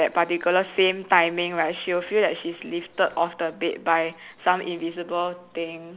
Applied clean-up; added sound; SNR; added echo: none; none; none; none.